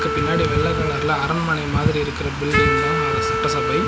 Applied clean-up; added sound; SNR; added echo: none; Wind instrument, woodwind instrument; 2 dB; none.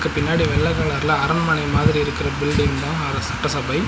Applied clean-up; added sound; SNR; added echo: none; none; none; none.